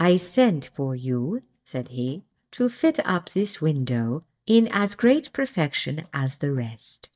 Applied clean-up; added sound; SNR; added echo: neural mask model DeepFilterNet 3.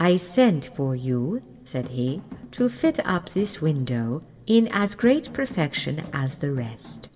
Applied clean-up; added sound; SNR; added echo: none; Drum; 18 dB; reverberation time 2.4 s.